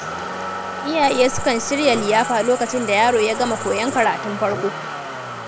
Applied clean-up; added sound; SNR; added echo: none; Cricket + Motor vehicle (road); 7 dB; none.